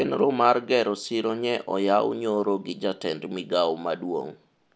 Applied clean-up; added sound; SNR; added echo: none; none; none; none.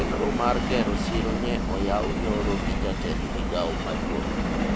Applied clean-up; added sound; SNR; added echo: none; Subway, metro, underground; -4 dB; none.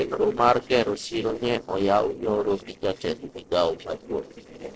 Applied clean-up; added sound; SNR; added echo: neural separator model SepFormer DNS4.